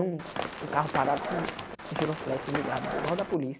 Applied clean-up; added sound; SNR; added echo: none; Run; 3 dB; none.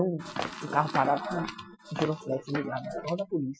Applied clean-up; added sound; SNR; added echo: classical method Wiener filter.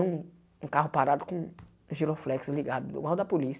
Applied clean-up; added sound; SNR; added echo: none; none; none; none.